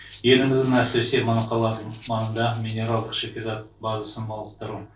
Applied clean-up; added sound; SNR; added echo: neural separator model SepFormer DNS4.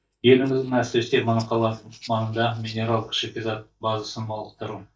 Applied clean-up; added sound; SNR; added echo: neural mask model DeepFilterNet 3.